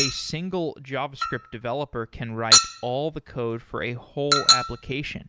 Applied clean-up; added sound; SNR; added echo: none; Chink, clink; -3 dB; none.